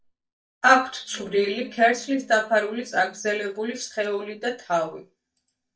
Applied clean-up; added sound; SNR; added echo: neural mask model DeepFilterNet 3.